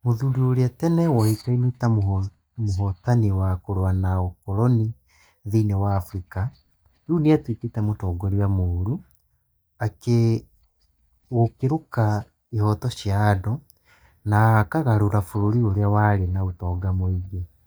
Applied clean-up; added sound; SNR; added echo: neural mask model DeepFilterNet 3.